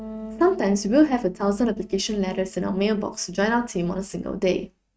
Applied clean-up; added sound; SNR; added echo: neural mask model RNNoise.